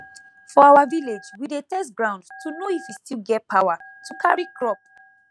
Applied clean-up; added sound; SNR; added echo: neural mask model RNNoise.